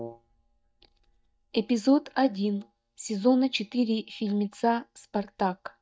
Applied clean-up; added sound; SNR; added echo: neural mask model DeepFilterNet 3.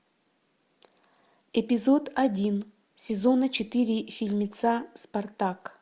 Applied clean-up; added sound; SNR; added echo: none; none; none; none.